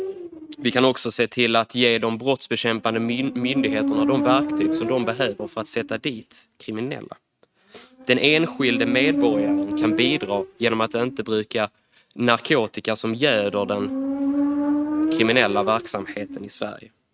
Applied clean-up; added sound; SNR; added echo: neural mask model RNNoise.